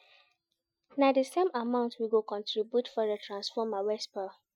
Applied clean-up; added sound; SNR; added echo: classical method Wiener filter.